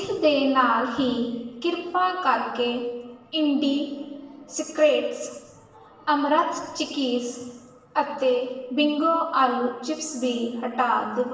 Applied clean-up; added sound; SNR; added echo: none; none; none; reverberation time 1.1 s.